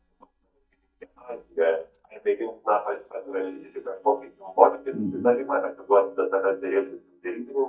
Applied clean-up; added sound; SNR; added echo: neural mask model DeepFilterNet 3.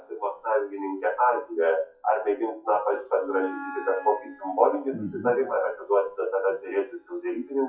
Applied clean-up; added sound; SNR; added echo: classical method WPE with log-MMSE.